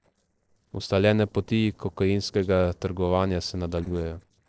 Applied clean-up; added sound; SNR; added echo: neural separator model SepFormer DNS4.